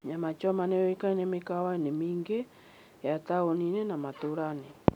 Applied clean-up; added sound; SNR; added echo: none; none; none; none.